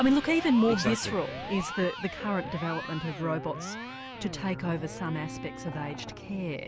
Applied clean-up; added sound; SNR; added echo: none; Electric guitar; 12 dB; none.